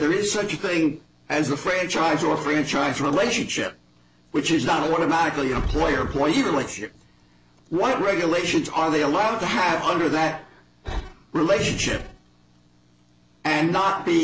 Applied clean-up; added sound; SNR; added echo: none; none; none; none.